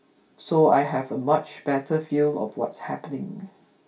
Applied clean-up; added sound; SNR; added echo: none; none; none; reverberation time 0.3 s.